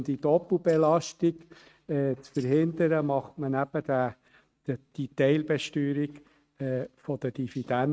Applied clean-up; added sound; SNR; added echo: neural mask model RNNoise.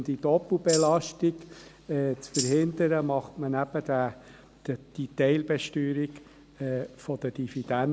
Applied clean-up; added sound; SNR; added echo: none; Tambourine; 7 dB; none.